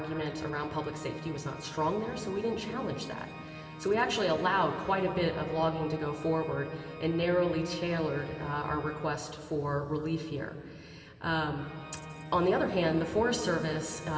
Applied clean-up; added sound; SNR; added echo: none; Organ; 14 dB; reverberation time 2.9 s.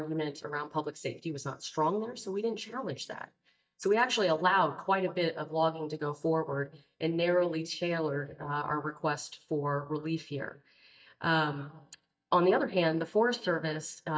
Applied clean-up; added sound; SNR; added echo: neural mask model DeepFilterNet 3.